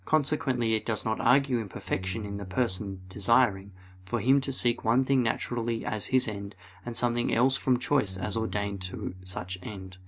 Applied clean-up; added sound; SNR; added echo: none; Bass guitar; 15 dB; none.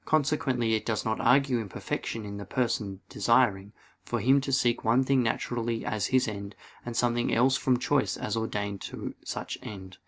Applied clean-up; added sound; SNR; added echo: none; none; none; none.